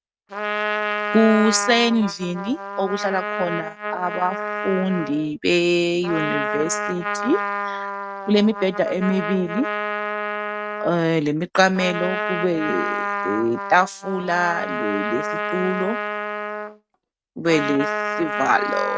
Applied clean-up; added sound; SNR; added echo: neural mask model RNNoise.